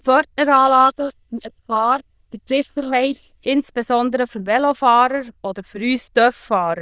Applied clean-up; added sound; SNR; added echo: neural diffusion model UNIVERSE++.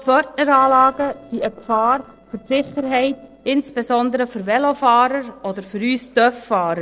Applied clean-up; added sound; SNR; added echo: neural separator model SepFormer DNS4.